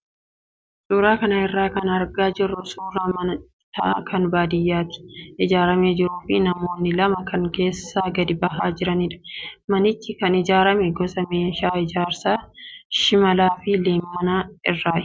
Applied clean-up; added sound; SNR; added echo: none; none; none; none.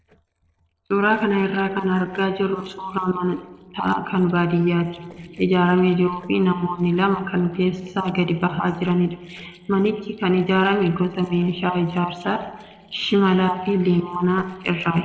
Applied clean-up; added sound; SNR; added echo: neural separator model SepFormer DNS4.